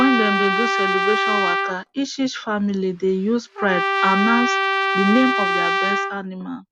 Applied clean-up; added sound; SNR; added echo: none; Trumpet; 0 dB; none.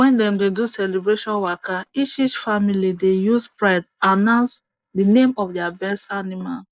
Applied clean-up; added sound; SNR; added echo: neural mask model Resemble Enhance denoiser.